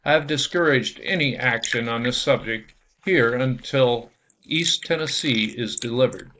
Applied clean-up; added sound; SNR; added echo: neural mask model Resemble Enhance denoiser.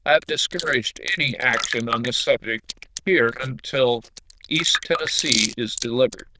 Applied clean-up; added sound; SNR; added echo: neural diffusion model UNIVERSE++.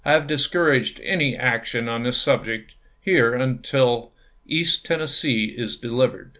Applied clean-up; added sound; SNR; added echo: none; none; none; none.